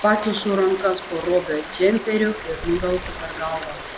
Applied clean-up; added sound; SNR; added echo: none; Stream; 11 dB; none.